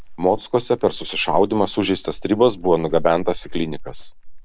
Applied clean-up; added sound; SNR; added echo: none; Chirp, tweet; 9 dB; none.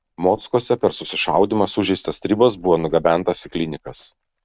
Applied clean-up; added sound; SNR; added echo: neural mask model RNNoise.